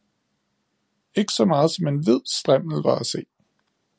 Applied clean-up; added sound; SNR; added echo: none; none; none; none.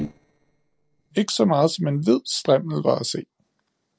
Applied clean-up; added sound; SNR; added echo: neural separator model SepFormer DNS4.